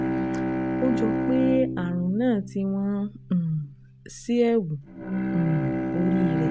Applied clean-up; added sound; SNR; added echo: none; Bowed string instrument; 2 dB; none.